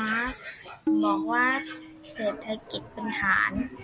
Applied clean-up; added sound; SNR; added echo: none; Tabla; 3 dB; none.